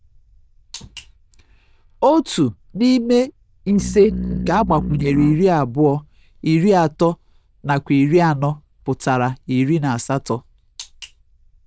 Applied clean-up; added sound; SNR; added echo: neural diffusion model UNIVERSE++.